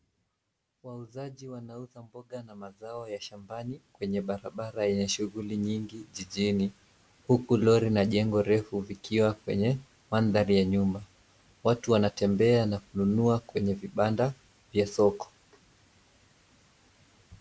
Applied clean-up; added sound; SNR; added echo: none; none; none; none.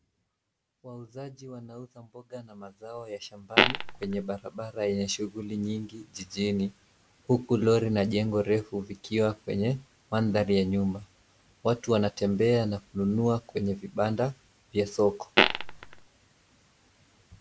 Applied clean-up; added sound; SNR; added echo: none; Fart; -4 dB; none.